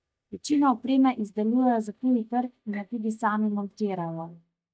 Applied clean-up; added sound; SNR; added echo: neural mask model DeepFilterNet 3.